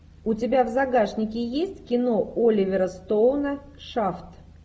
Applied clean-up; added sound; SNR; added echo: none; none; none; none.